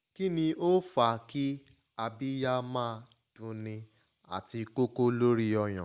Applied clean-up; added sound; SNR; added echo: none; none; none; none.